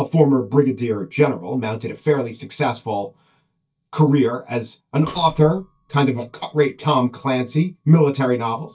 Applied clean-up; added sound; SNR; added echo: neural mask model DeepFilterNet 3.